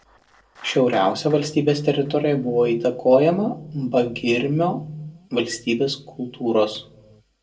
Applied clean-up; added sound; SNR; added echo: neural separator model SepFormer DNS4.